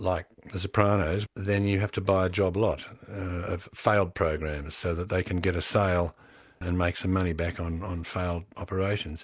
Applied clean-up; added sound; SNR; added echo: none; none; none; none.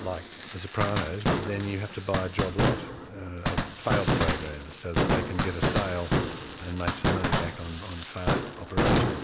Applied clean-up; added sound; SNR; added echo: none; Fireworks; -4 dB; none.